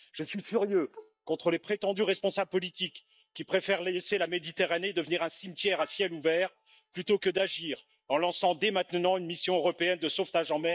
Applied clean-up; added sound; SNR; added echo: neural mask model DeepFilterNet 3.